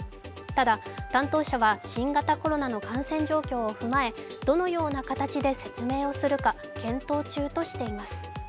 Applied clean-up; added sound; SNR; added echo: none; Wind instrument, woodwind instrument; 17 dB; none.